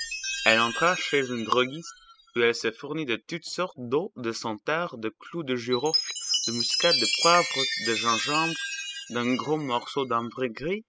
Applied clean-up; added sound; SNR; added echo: classical method spectral subtraction.